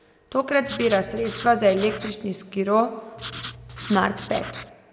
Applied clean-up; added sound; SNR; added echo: none; Writing; 6 dB; none.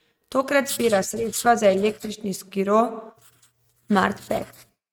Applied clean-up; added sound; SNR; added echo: neural mask model RNNoise.